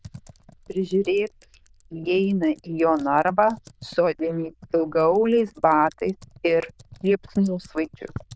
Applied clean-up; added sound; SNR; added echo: neural diffusion model UNIVERSE++.